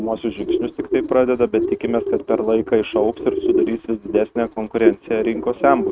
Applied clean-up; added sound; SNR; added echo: neural mask model RNNoise.